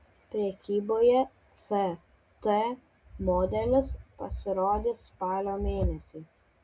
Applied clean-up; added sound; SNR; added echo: none; none; none; none.